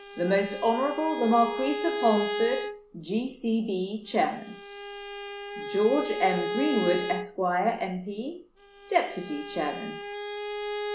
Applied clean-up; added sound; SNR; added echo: none; Bowed string instrument; 7 dB; none.